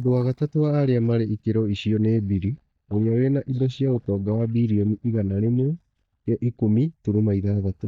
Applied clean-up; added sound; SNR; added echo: neural mask model DeepFilterNet 3.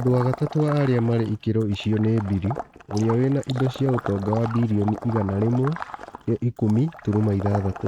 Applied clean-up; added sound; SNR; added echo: neural mask model RNNoise.